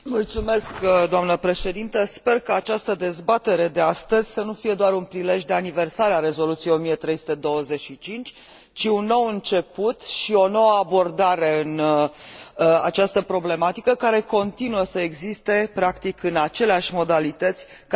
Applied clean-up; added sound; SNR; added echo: none; none; none; none.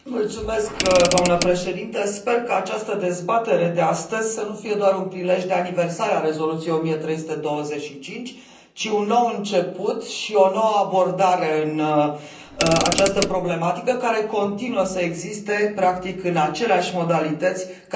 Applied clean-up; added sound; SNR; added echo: none; Mechanisms / Car; 4 dB; reverberation time 0.6 s.